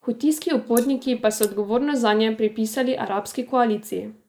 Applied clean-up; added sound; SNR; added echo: neural mask model Resemble Enhance denoiser.